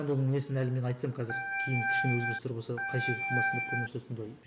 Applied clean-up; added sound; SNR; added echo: none; Organ; -1 dB; none.